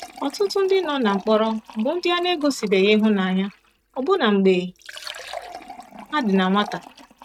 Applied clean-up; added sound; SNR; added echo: neural mask model RNNoise.